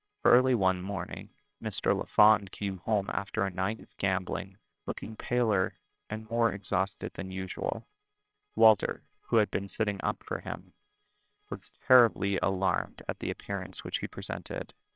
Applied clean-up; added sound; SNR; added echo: neural separator model SepFormer WHAMR!.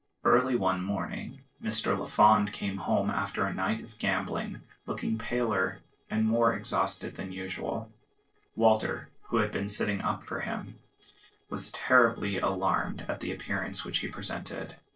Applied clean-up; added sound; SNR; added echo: neural separator model SepFormer DNS4.